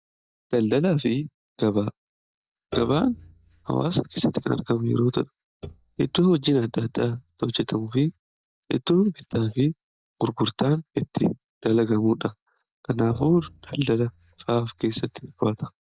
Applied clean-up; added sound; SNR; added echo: neural mask model DeepFilterNet 3.